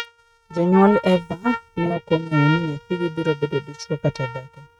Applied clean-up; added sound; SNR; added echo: neural mask model RNNoise.